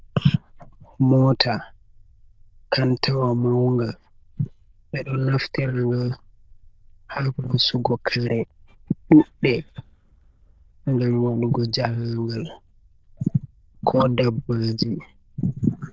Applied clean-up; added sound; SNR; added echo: neural diffusion model UNIVERSE++.